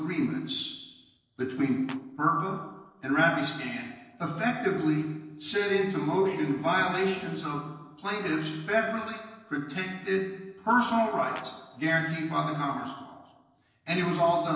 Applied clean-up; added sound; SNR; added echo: neural separator model SepFormer DNS4.